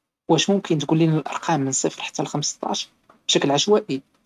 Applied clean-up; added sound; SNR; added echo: neural mask model RNNoise.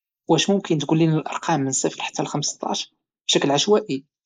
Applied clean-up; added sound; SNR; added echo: neural mask model Resemble Enhance denoiser.